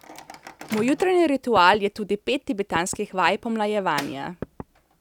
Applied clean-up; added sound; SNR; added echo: none; Microwave oven + Knock / Wood; 17 dB; none.